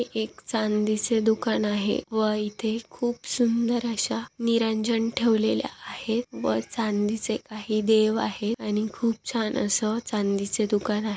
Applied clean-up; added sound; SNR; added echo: none; none; none; none.